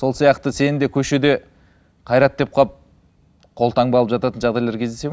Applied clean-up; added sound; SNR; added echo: none; none; none; none.